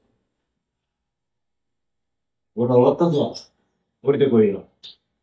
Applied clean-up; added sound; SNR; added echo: neural mask model DeepFilterNet 3.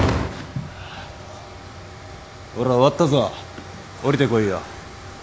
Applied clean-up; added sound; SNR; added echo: none; none; none; none.